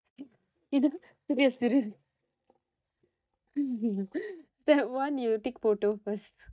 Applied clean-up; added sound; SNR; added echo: neural mask model DeepFilterNet 3.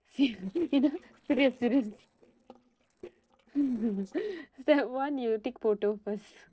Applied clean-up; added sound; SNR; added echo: neural separator model SepFormer DNS4.